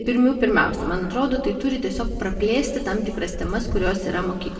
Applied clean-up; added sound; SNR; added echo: none; Wind; 9 dB; reverberation time 1.6 s.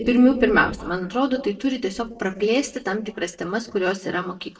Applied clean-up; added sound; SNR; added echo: neural mask model DeepFilterNet 3.